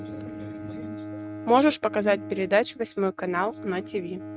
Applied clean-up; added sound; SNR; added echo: neural mask model RNNoise.